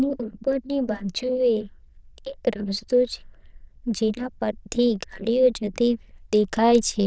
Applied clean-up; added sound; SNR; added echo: neural diffusion model UNIVERSE++.